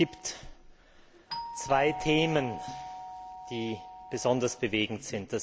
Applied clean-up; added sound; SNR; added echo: none; Doorbell; 11 dB; none.